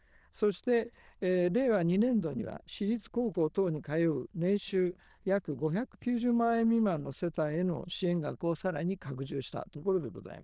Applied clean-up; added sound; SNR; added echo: neural diffusion model UNIVERSE++.